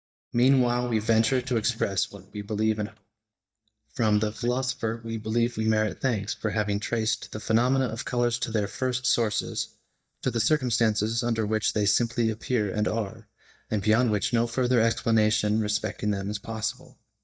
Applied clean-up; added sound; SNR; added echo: neural mask model DeepFilterNet 3.